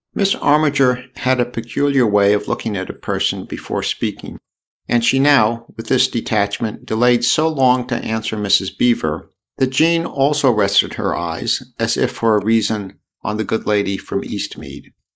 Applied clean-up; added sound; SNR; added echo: neural mask model Resemble Enhance denoiser.